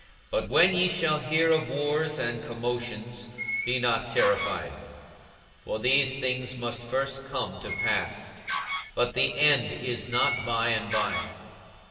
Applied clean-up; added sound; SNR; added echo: none; Door; 5 dB; reverberation time 2.7 s.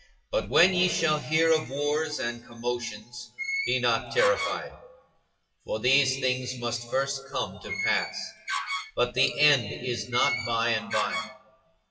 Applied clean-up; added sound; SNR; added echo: classical method WPE with log-MMSE.